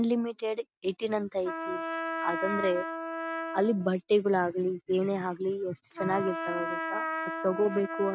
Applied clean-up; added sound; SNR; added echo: neural mask model RNNoise.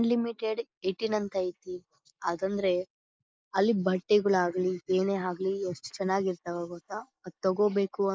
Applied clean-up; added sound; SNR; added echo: neural mask model Resemble Enhance denoiser.